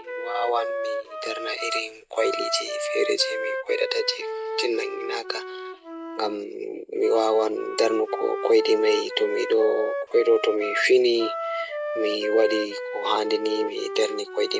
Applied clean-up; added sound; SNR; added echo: none; Wind instrument, woodwind instrument; 6 dB; none.